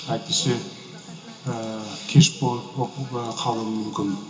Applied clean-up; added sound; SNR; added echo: none; none; none; reverberation time 0.2 s.